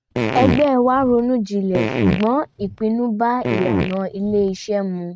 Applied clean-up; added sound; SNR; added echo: neural mask model RNNoise.